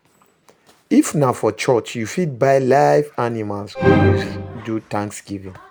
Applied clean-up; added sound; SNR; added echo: none; Musical instrument; 1 dB; none.